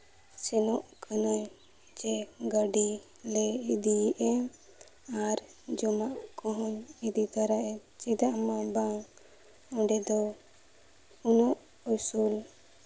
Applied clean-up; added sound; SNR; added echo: none; none; none; none.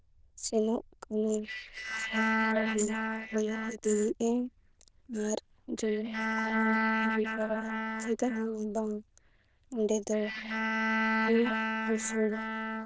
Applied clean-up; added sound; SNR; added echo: neural diffusion model UNIVERSE++.